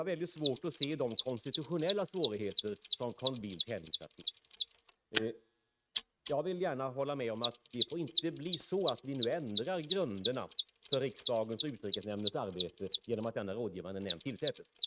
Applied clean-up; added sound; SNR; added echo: neural mask model RNNoise.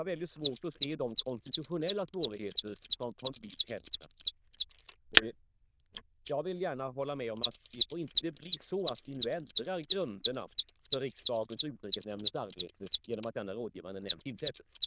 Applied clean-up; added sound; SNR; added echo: neural diffusion model UNIVERSE++.